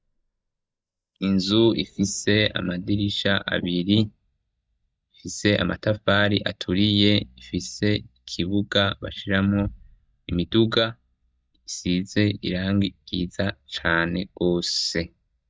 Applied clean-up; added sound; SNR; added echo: neural mask model DeepFilterNet 3.